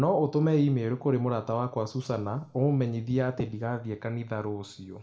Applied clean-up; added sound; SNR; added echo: none; none; none; reverberation time 1.1 s.